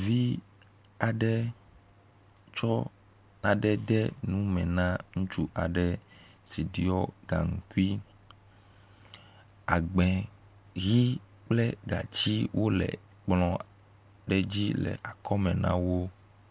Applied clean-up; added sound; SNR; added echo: none; none; none; none.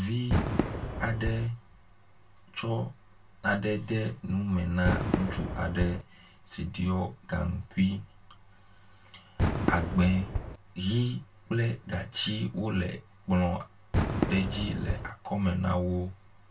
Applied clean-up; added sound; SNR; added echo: none; Fireworks; 4 dB; reverberation time 0.2 s.